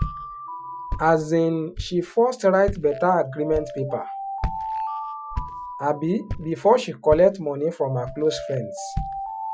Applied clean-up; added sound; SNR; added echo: classical method Wiener filter.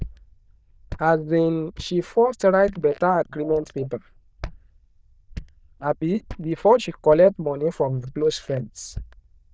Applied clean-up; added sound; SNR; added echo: neural diffusion model UNIVERSE++.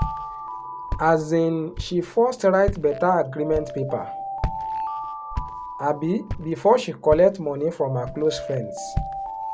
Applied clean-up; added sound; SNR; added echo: none; Walk, footsteps + Alarm; 8 dB; none.